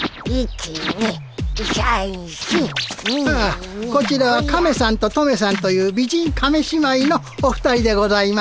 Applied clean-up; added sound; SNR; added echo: none; none; none; none.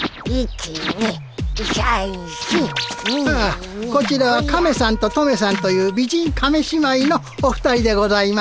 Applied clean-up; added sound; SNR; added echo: none; Wind instrument, woodwind instrument; 16 dB; none.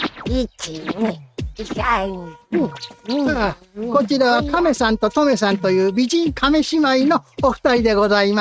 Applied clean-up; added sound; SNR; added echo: neural mask model RNNoise.